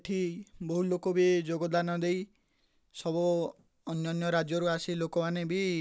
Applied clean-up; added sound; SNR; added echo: none; none; none; none.